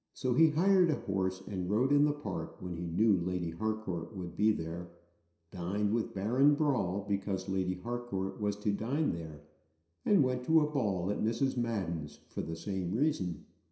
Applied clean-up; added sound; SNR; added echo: none; none; none; reverberation time 0.7 s.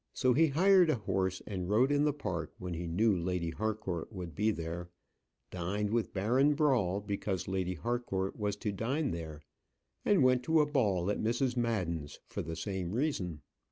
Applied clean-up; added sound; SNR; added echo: none; none; none; none.